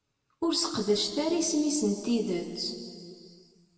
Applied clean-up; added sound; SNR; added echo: none; none; none; reverberation time 2.1 s.